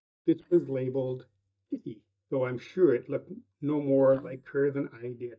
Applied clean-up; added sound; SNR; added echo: neural mask model DeepFilterNet 3.